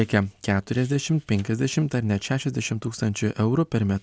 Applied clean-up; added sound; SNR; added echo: none; none; none; none.